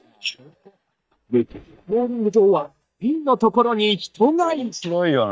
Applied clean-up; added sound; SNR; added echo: neural mask model DeepFilterNet 3.